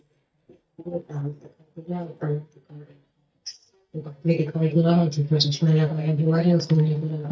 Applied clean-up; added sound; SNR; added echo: neural mask model DeepFilterNet 3.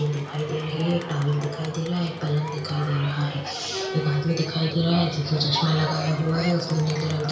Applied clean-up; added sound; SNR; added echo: none; Crowd; 11 dB; reverberation time 0.5 s.